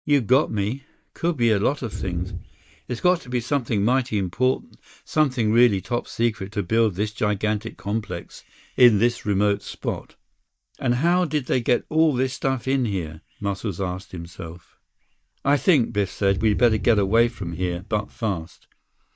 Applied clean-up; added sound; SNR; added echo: neural mask model DeepFilterNet 3.